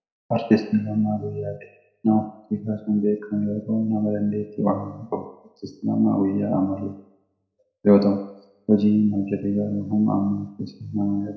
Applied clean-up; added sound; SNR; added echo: none; none; none; reverberation time 0.5 s.